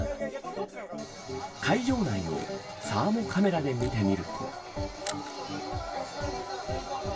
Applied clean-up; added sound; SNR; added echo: none; Camera; 19 dB; reverberation time 0.2 s.